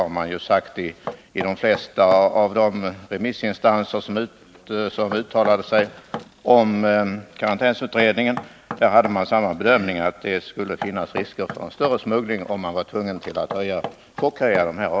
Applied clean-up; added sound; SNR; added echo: none; Knock; 16 dB; none.